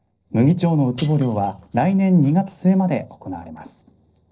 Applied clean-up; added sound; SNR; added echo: neural separator model SepFormer DNS4.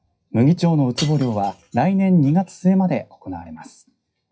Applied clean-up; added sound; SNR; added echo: classical method WPE with log-MMSE.